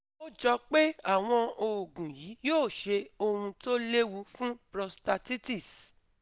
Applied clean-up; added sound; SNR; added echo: none; none; none; none.